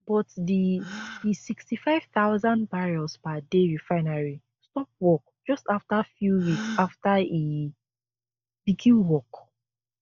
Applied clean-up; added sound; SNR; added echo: neural mask model DeepFilterNet 3.